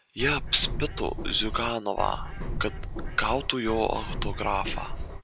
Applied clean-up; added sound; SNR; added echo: none; Bird; 3 dB; none.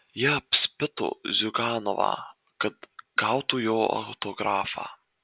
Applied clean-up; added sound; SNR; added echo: none; none; none; none.